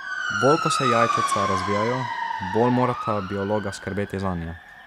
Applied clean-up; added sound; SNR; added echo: none; Motor vehicle (road) / Siren; 2 dB; none.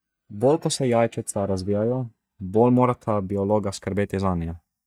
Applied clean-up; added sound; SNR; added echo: neural mask model DeepFilterNet 3.